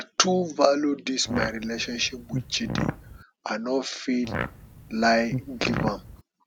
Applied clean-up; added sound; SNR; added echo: none; Fart; 6 dB; none.